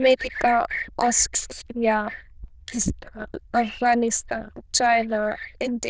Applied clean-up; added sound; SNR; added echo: neural diffusion model UNIVERSE++.